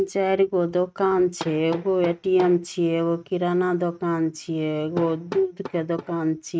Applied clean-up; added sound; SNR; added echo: neural mask model RNNoise.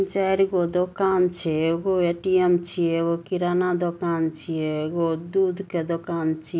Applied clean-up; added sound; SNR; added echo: none; none; none; none.